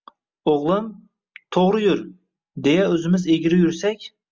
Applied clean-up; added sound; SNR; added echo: none; none; none; none.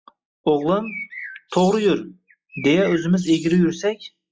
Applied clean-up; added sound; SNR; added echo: classical method log-MMSE.